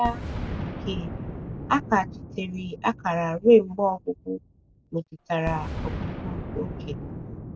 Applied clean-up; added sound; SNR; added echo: none; Boom; 8 dB; none.